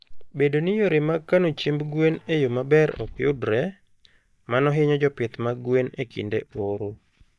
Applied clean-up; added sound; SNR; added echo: neural mask model DeepFilterNet 3.